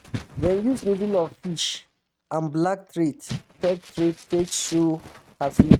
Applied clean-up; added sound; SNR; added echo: neural mask model RNNoise.